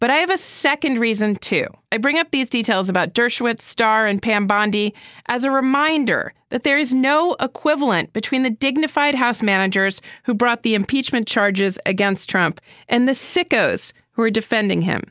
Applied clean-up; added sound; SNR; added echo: none; none; none; none.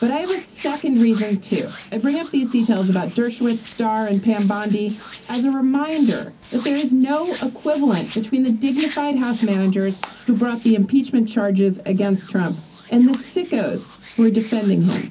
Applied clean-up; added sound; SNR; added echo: none; Hands; 16 dB; reverberation time 0.4 s.